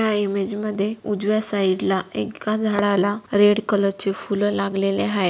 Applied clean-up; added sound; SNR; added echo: none; none; none; none.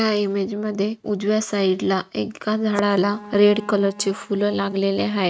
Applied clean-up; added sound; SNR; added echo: neural mask model RNNoise.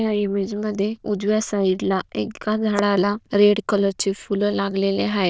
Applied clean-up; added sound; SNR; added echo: neural diffusion model UNIVERSE++.